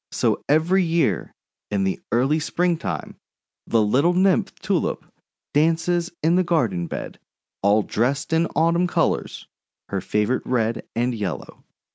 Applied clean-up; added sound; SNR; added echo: none; none; none; none.